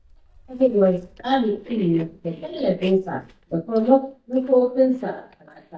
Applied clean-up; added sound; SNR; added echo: neural mask model DeepFilterNet 3.